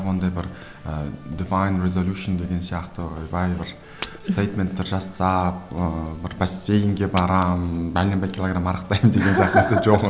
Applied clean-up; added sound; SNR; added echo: none; Shatter; 15 dB; none.